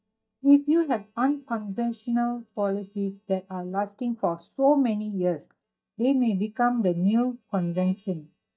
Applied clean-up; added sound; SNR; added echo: neural mask model DeepFilterNet 3.